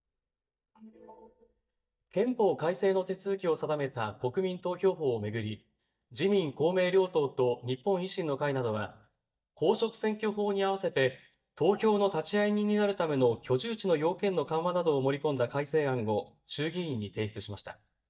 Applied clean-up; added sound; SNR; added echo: neural mask model DeepFilterNet 3.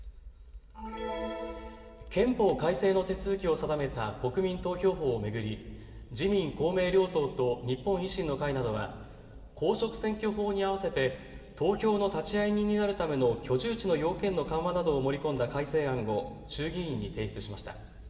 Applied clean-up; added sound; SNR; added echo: none; Fire; 17 dB; reverberation time 2.8 s.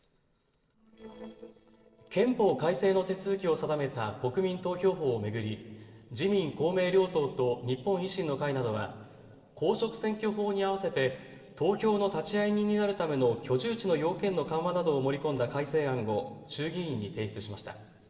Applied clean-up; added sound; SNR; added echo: neural separator model SepFormer DNS4.